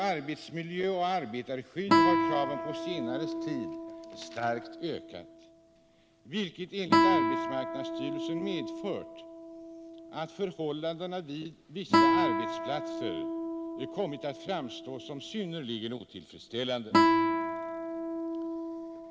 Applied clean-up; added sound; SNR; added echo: none; Guitar; -5 dB; none.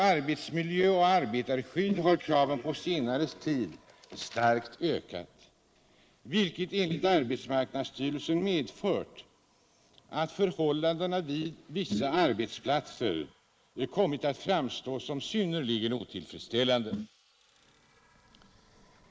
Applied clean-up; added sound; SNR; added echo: neural mask model Resemble Enhance denoiser.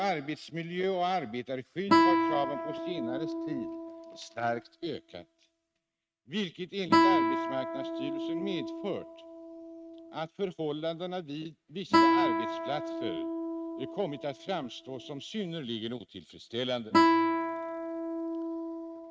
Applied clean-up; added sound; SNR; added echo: neural mask model RNNoise.